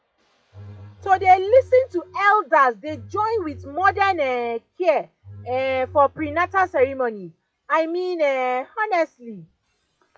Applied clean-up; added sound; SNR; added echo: classical method log-MMSE.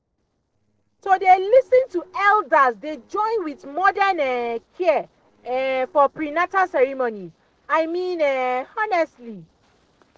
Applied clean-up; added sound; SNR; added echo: neural separator model SepFormer DNS4.